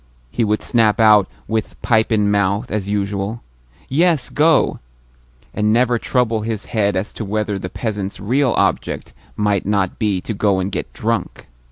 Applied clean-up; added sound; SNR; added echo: none; none; none; none.